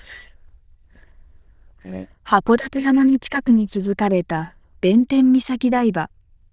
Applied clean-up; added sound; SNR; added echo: neural diffusion model UNIVERSE++.